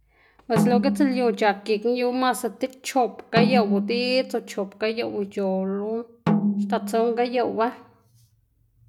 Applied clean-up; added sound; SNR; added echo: none; Snare drum; 3 dB; none.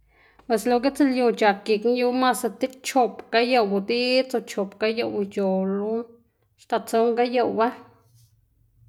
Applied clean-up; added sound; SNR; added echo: none; none; none; none.